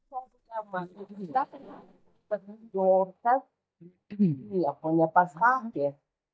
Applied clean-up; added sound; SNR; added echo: neural mask model DeepFilterNet 3.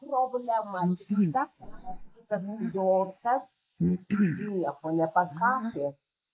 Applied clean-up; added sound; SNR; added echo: neural mask model Resemble Enhance denoiser.